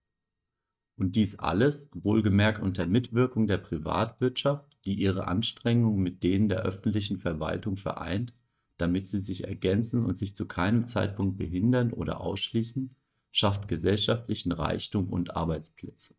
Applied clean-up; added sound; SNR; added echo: neural mask model DeepFilterNet 3.